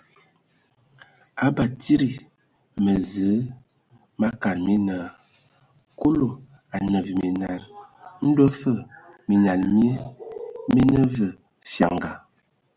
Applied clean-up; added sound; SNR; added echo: none; none; none; none.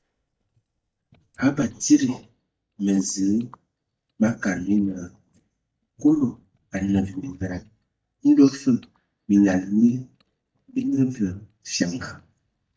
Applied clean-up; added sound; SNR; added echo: neural mask model DeepFilterNet 3.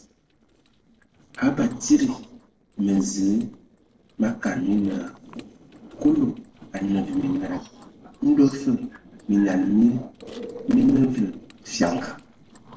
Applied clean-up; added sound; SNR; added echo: neural separator model SepFormer DNS4.